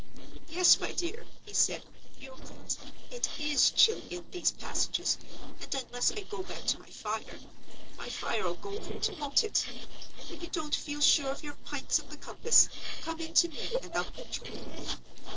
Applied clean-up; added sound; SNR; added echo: neural separator model SepFormer DNS4.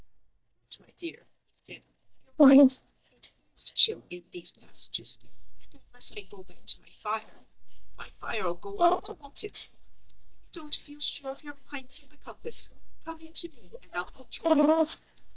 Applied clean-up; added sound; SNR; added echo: neural mask model DeepFilterNet 3.